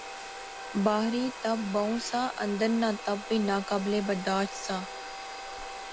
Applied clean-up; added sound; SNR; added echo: none; Domestic sounds, home sounds; 10 dB; none.